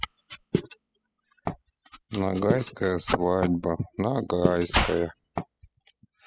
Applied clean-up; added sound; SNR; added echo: classical method spectral subtraction.